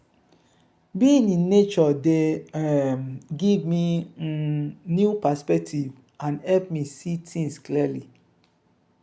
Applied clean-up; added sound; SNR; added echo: none; none; none; none.